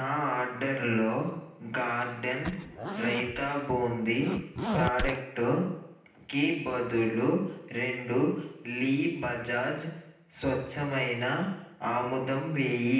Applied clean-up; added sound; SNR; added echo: none; Zipper (clothing); 5 dB; reverberation time 0.9 s.